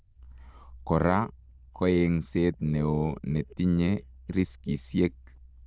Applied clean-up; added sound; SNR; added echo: neural diffusion model UNIVERSE++.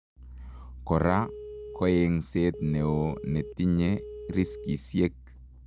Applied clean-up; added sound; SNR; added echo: none; Telephone; 13 dB; none.